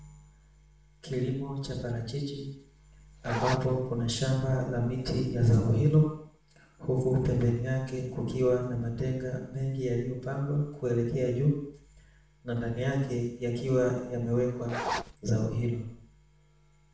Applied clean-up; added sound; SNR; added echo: none; Zipper (clothing); 4 dB; reverberation time 0.7 s.